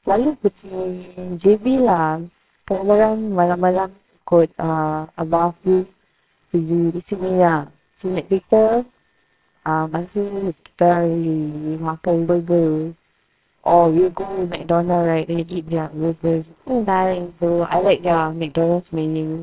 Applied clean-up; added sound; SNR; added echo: neural separator model SepFormer WHAMR!.